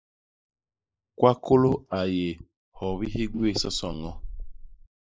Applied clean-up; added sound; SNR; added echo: neural mask model Resemble Enhance denoiser.